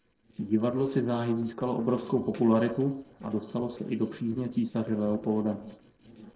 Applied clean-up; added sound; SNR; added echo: neural separator model SepFormer DNS4.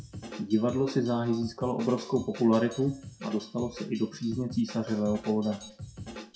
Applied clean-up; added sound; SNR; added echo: classical method WPE with log-MMSE.